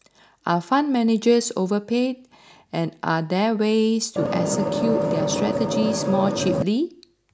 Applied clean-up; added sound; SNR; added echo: none; Vehicle; 1 dB; none.